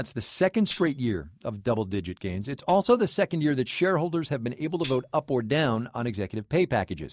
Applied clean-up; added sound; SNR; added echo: neural mask model DeepFilterNet 3.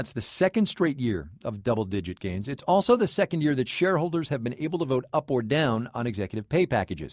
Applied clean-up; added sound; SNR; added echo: none; none; none; none.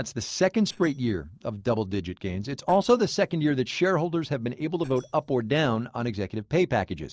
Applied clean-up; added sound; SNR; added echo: neural separator model SepFormer DNS4.